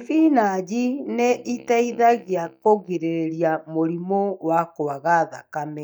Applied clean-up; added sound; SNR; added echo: neural mask model DeepFilterNet 3.